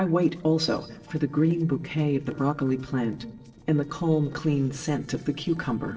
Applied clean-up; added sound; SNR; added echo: neural separator model SepFormer DNS4.